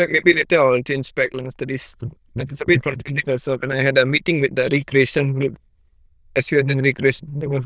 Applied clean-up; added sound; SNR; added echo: neural diffusion model UNIVERSE++.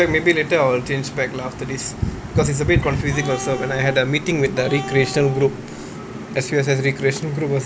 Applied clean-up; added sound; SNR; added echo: none; Cat; 12 dB; none.